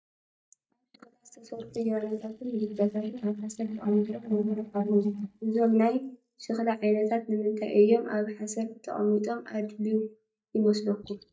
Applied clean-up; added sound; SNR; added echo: neural mask model DeepFilterNet 3.